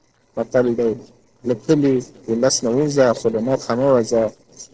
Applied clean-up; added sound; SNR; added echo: neural separator model SepFormer DNS4.